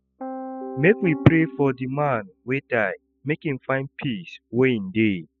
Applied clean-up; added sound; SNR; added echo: classical method spectral subtraction.